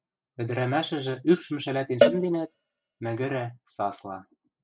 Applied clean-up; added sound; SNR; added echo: neural mask model RNNoise.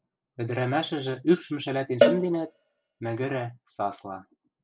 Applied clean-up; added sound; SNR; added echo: none; Cowbell; 0 dB; none.